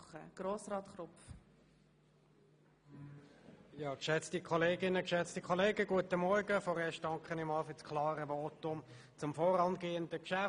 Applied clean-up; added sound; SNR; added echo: none; none; none; none.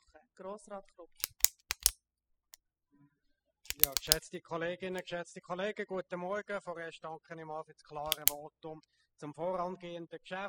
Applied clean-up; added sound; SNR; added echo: classical method spectral subtraction.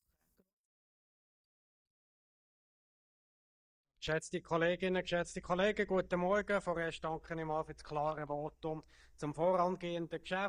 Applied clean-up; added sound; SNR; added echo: neural mask model DeepFilterNet 3.